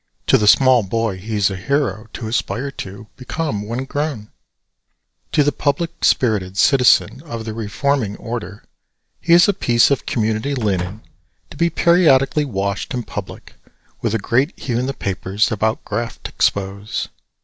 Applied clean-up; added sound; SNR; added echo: none; Slam; 16 dB; none.